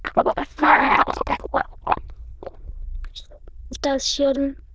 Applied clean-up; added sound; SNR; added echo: neural diffusion model UNIVERSE++.